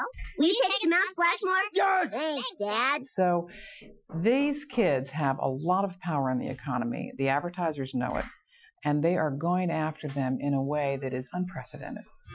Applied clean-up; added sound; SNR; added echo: classical method Wiener filter.